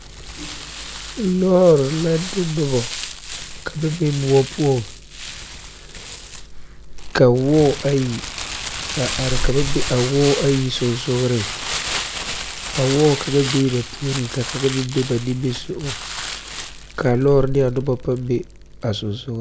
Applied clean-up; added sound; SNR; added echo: none; Crumpling, crinkling; 7 dB; none.